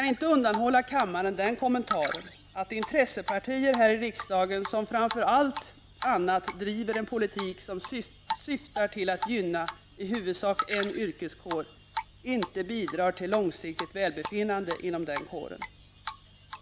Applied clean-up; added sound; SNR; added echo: none; Drip; 11 dB; none.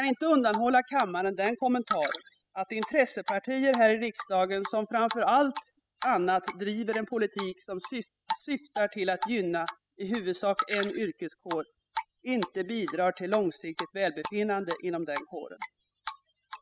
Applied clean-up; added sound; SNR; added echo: classical method spectral subtraction.